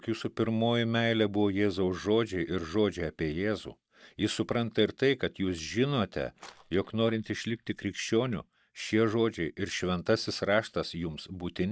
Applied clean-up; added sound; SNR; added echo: neural mask model DeepFilterNet 3.